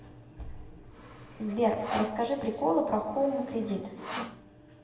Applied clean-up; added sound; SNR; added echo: none; Sawing; 13 dB; reverberation time 1.1 s.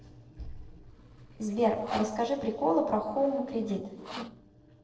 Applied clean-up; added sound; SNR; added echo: neural separator model SepFormer DNS4.